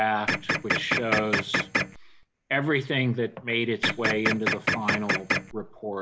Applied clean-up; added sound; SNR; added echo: none; Printer; -1 dB; none.